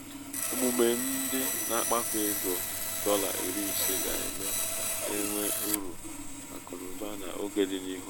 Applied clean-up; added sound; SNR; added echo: none; Sawing; -1 dB; none.